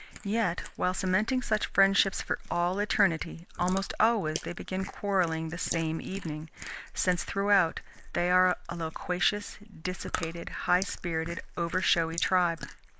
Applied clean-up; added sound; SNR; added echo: neural mask model Resemble Enhance denoiser.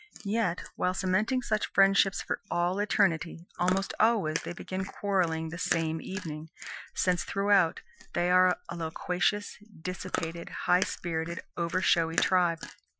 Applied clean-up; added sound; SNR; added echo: classical method Wiener filter.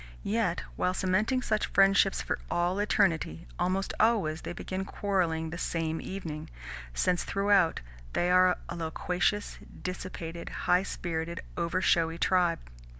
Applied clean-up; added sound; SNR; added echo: none; none; none; none.